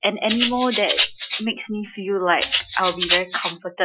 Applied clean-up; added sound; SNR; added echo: classical method Wiener filter.